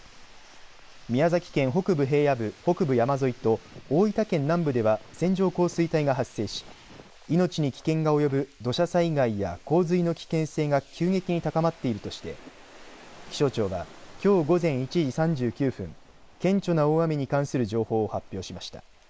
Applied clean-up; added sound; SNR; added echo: none; none; none; none.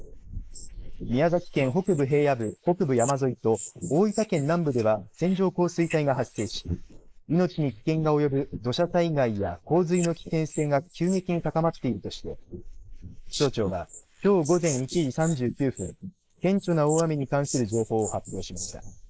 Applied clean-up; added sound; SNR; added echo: neural mask model Resemble Enhance denoiser.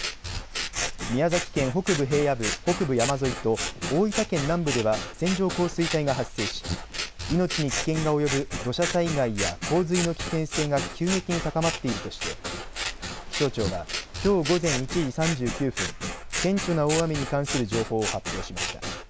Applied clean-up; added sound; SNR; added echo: none; Scissors; 5 dB; none.